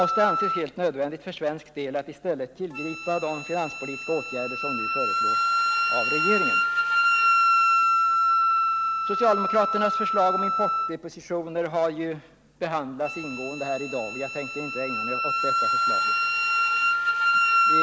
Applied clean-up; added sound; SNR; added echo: none; Wind instrument, woodwind instrument; -5 dB; none.